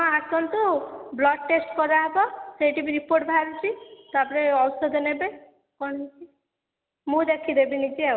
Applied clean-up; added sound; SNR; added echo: none; none; none; none.